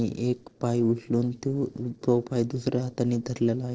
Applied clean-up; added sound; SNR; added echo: neural separator model SepFormer DNS4.